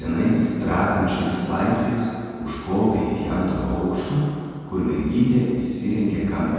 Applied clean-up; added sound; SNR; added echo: none; none; none; reverberation time 2.1 s.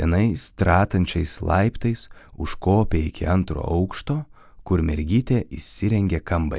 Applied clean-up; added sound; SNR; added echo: none; none; none; none.